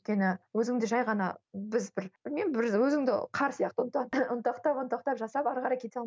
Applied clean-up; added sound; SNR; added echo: none; none; none; none.